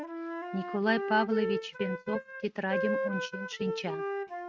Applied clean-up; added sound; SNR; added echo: neural mask model RNNoise.